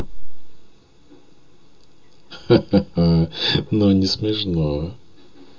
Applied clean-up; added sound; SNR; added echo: none; none; none; reverberation time 0.2 s.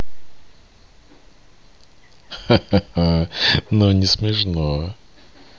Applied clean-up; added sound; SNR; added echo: none; none; none; none.